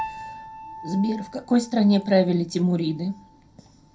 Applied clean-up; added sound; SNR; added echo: none; Piano; 16 dB; reverberation time 0.2 s.